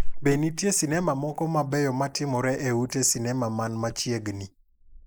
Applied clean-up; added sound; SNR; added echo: neural mask model Resemble Enhance denoiser.